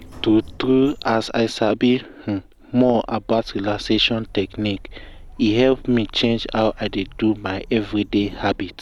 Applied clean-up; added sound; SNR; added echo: none; Sliding door; 19 dB; none.